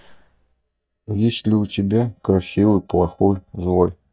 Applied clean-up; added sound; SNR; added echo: neural mask model DeepFilterNet 3.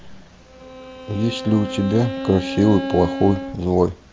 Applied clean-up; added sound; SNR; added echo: none; Bowed string instrument; 9 dB; none.